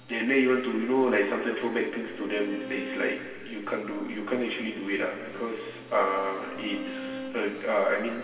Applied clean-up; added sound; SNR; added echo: none; Bowed string instrument; 14 dB; reverberation time 2.3 s.